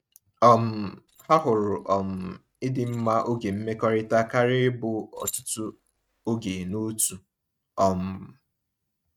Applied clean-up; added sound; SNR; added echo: neural mask model RNNoise.